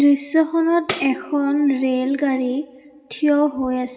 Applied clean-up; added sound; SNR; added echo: none; Tambourine; 15 dB; reverberation time 1.3 s.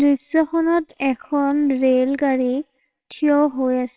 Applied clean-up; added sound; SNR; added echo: neural separator model SepFormer WHAMR!.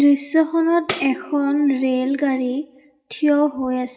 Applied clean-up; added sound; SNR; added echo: neural mask model DeepFilterNet 3.